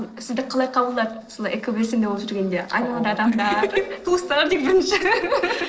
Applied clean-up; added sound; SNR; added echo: neural separator model SepFormer DNS4.